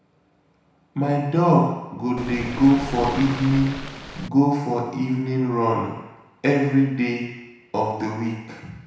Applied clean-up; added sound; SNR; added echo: none; Waves, surf; 9 dB; reverberation time 1.0 s.